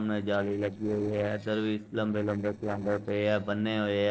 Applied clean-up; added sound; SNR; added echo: neural separator model SepFormer DNS4.